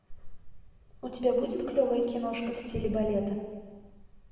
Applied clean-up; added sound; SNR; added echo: none; none; none; reverberation time 1.5 s.